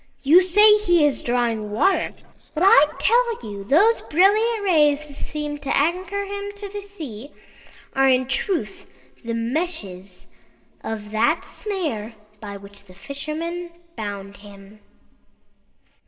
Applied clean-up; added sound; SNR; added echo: neural separator model SepFormer DNS4.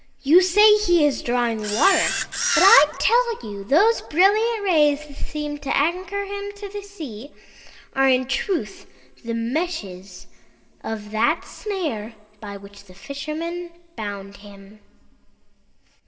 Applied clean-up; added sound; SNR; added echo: none; Camera; 1 dB; reverberation time 1.6 s.